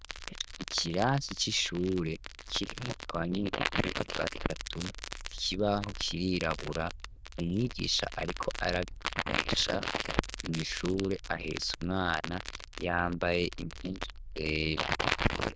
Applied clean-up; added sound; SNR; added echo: neural diffusion model UNIVERSE++.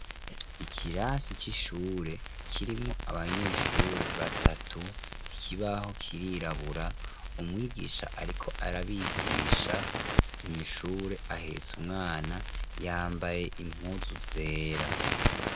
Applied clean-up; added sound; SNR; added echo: none; Crackle; -2 dB; none.